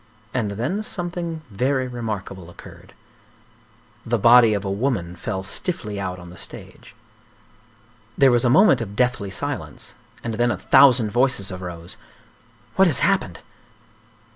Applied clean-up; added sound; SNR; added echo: none; none; none; none.